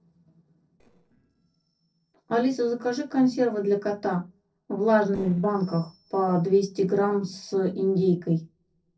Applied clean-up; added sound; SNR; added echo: neural separator model SepFormer DNS4.